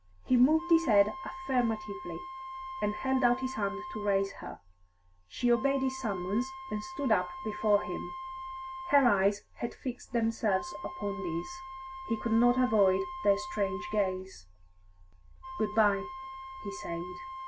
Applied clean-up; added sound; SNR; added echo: none; Wind instrument, woodwind instrument; 11 dB; none.